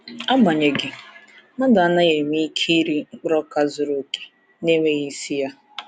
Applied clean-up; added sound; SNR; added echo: none; none; none; none.